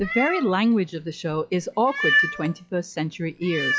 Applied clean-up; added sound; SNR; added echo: classical method log-MMSE.